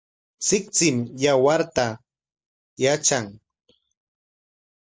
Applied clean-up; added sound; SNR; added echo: none; none; none; none.